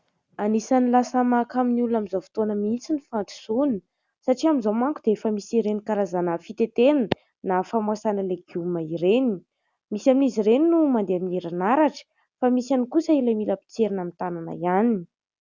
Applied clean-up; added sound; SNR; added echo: none; none; none; none.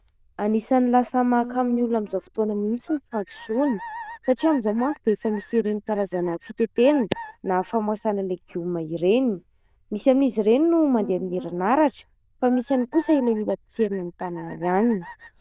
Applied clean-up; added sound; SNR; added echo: neural diffusion model UNIVERSE++.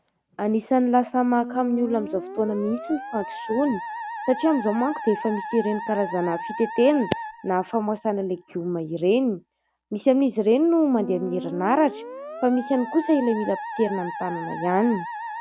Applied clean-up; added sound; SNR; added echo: none; Musical instrument; 11 dB; none.